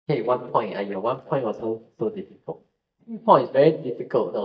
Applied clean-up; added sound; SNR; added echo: neural mask model DeepFilterNet 3.